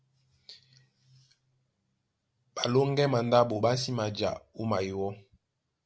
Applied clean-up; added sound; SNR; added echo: none; none; none; none.